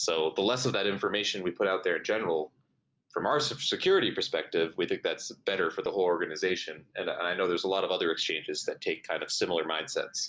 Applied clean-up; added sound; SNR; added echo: none; none; none; none.